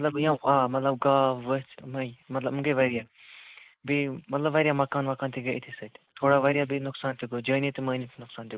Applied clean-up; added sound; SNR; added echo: neural mask model Resemble Enhance denoiser.